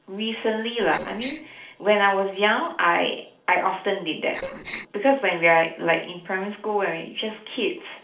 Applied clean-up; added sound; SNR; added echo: neural separator model SepFormer DNS4.